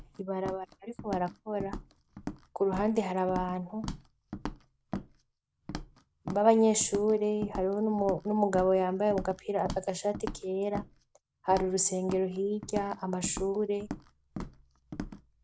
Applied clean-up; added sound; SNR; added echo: none; Walk, footsteps; 11 dB; none.